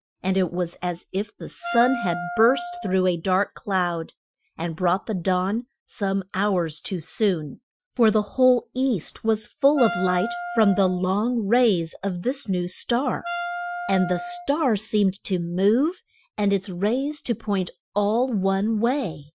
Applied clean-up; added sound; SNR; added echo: classical method Wiener filter.